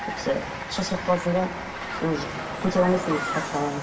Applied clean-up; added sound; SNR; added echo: none; Train; 7 dB; reverberation time 1.7 s.